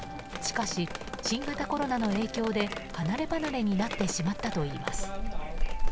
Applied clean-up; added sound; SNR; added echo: none; Drip; 1 dB; none.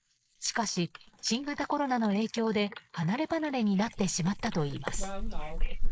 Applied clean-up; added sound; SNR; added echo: neural mask model Resemble Enhance denoiser.